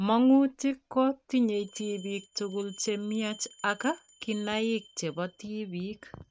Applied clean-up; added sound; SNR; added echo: neural mask model RNNoise.